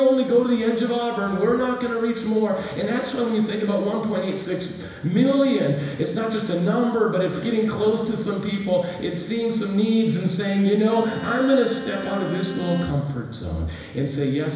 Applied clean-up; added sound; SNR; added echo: none; Bowed string instrument; 14 dB; reverberation time 1.0 s.